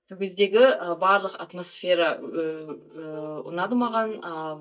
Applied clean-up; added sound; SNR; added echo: neural mask model DeepFilterNet 3.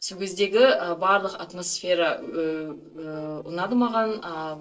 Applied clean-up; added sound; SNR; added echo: neural separator model SepFormer DNS4.